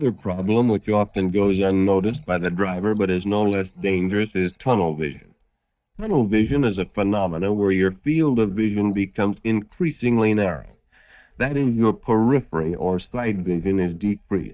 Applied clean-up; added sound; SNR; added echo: neural mask model DeepFilterNet 3.